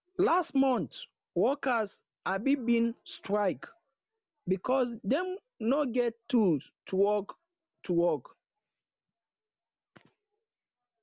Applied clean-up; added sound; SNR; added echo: none; none; none; none.